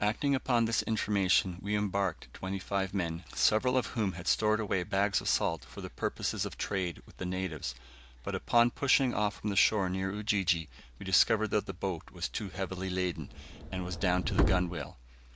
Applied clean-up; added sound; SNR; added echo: none; Subway, metro, underground; 3 dB; none.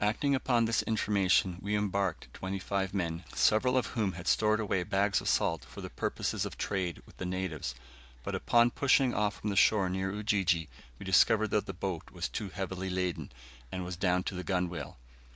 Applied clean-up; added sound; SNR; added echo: none; none; none; none.